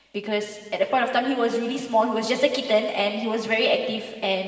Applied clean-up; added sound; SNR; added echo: none; none; none; reverberation time 2.3 s.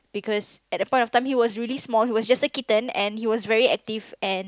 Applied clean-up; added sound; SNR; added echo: none; none; none; none.